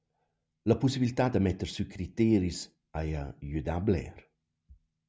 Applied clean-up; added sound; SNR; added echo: none; none; none; none.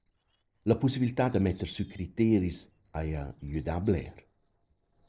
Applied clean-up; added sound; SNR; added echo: neural separator model SepFormer DNS4.